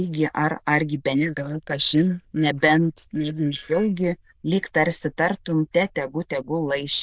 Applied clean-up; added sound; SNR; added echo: neural diffusion model UNIVERSE++.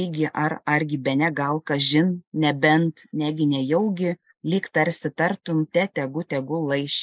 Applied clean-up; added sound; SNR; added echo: neural mask model Resemble Enhance denoiser.